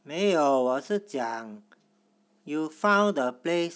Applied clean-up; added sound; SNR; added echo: none; none; none; none.